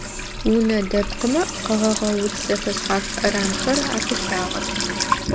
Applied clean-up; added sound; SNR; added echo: none; Sink (filling or washing) / Water tap, faucet; 3 dB; none.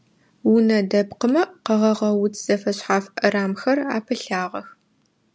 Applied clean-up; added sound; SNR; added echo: none; none; none; none.